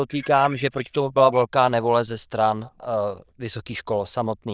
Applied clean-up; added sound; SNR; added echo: neural diffusion model UNIVERSE++.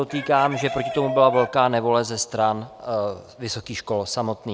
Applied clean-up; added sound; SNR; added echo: none; Chicken, rooster; 9 dB; none.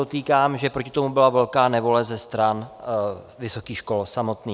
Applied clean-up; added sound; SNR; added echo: none; none; none; none.